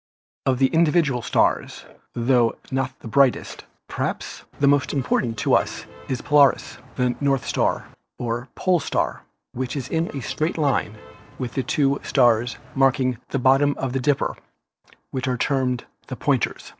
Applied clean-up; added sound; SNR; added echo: neural separator model SepFormer DNS4.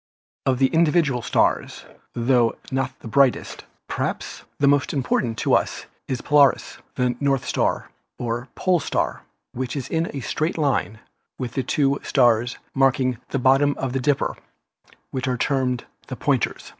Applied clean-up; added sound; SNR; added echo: none; none; none; none.